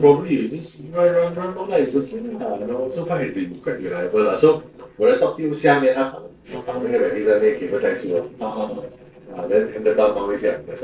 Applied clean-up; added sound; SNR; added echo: neural separator model SepFormer DNS4.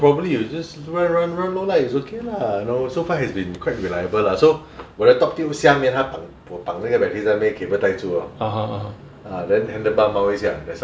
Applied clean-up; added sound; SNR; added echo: none; none; none; none.